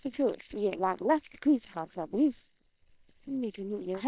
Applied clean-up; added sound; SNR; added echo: neural separator model SepFormer WHAM!.